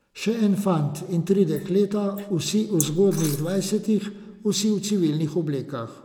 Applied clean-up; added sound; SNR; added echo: neural mask model Resemble Enhance denoiser.